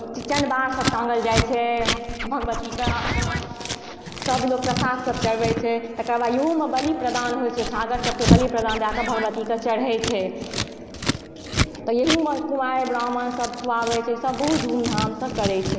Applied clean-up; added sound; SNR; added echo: none; Scissors + Scratching (performance technique); 4 dB; none.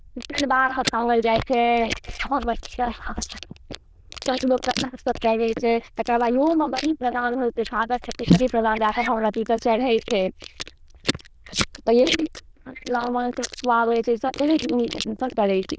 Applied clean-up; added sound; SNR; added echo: neural diffusion model UNIVERSE++.